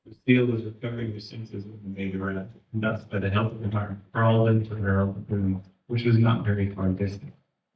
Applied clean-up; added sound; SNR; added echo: neural mask model DeepFilterNet 3.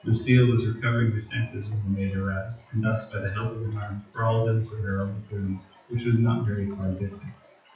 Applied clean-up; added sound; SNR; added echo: classical method WPE with log-MMSE.